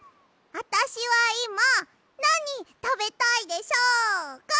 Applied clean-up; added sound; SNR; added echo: none; none; none; none.